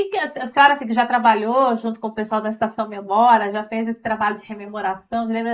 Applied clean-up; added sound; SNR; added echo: neural mask model Resemble Enhance denoiser.